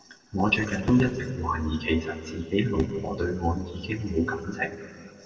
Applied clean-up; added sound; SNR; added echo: none; none; none; reverberation time 2.1 s.